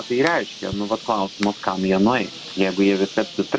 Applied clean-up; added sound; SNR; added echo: none; Bird + Finger snapping; 14 dB; none.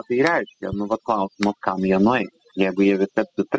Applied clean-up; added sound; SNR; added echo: classical method spectral subtraction.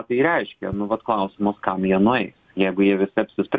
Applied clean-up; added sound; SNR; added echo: none; none; none; none.